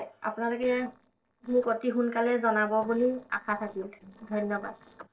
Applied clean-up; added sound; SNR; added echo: neural separator model SepFormer DNS4.